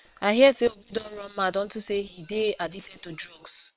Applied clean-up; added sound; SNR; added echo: neural separator model SepFormer WHAM!.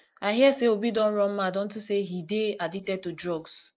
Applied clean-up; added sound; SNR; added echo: neural mask model Resemble Enhance denoiser.